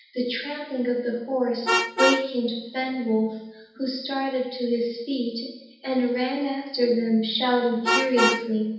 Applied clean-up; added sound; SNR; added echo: none; Vehicle horn, car horn, honking; 6 dB; reverberation time 0.8 s.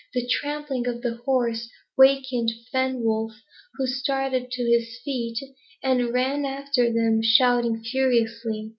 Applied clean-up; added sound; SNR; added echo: none; none; none; none.